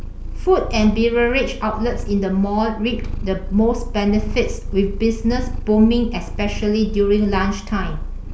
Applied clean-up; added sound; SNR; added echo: none; Purr; 6 dB; none.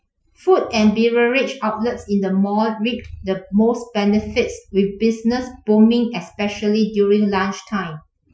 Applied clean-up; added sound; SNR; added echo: classical method Wiener filter.